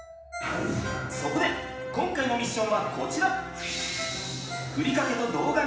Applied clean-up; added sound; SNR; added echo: none; Ringtone; 14 dB; reverberation time 0.9 s.